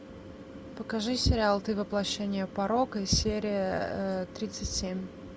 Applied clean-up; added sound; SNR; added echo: none; none; none; none.